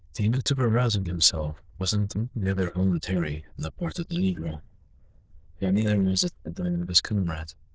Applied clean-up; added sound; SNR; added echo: neural diffusion model UNIVERSE++.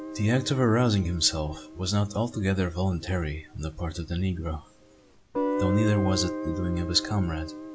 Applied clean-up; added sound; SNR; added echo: none; Guitar; 8 dB; none.